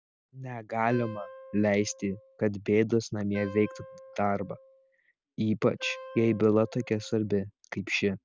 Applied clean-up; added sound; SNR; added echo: none; Wind instrument, woodwind instrument; 18 dB; none.